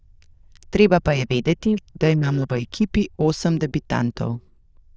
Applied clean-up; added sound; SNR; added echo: neural diffusion model UNIVERSE++.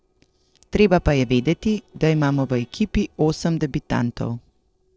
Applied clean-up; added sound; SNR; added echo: neural separator model SepFormer DNS4.